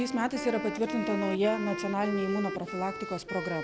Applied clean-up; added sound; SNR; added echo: none; Wind instrument, woodwind instrument; 6 dB; none.